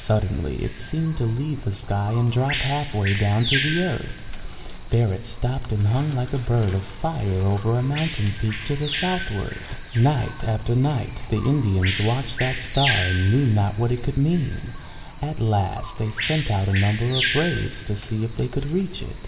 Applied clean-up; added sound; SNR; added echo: none; Bird vocalization, bird call, bird song; 4 dB; reverberation time 2.8 s.